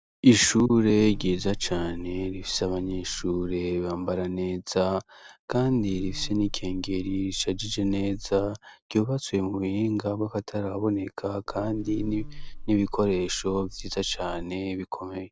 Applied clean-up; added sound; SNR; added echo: none; Buzz; 10 dB; none.